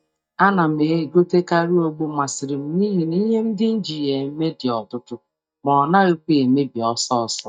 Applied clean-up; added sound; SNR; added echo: neural mask model DeepFilterNet 3.